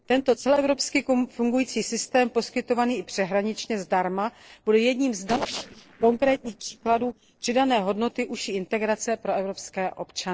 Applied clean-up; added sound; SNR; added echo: neural separator model SepFormer DNS4.